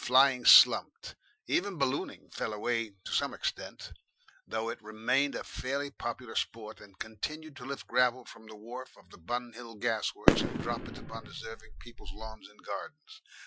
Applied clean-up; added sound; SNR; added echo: classical method Wiener filter.